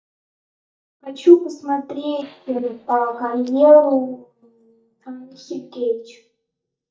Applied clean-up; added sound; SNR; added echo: neural mask model DeepFilterNet 3.